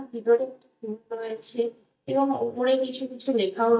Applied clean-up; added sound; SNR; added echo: neural mask model DeepFilterNet 3.